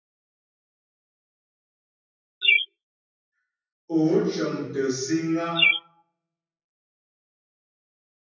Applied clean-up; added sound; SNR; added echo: classical method WPE with log-MMSE.